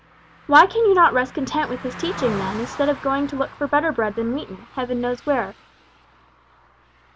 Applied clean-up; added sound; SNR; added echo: none; Car passing by; 16 dB; none.